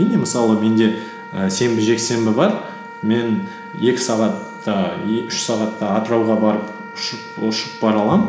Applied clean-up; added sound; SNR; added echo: none; Wind instrument, woodwind instrument; 16 dB; none.